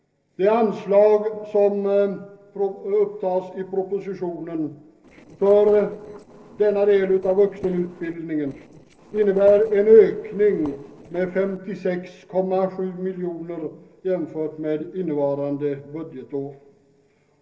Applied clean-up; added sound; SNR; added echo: neural separator model SepFormer DNS4.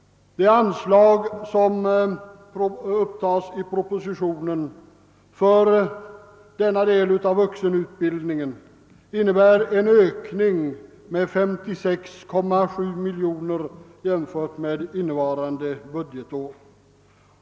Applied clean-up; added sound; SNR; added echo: none; none; none; none.